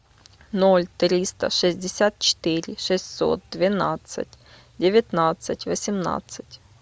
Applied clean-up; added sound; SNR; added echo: none; none; none; none.